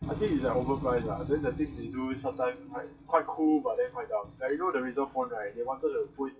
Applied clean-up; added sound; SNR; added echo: classical method WPE with log-MMSE.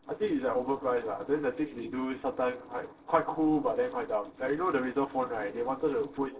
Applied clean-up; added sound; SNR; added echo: neural separator model SepFormer DNS4.